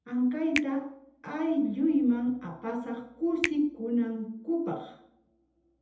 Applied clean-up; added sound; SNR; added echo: none; Finger snapping; 12 dB; reverberation time 0.7 s.